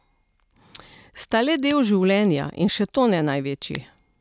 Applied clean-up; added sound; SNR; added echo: none; Scissors; 19 dB; none.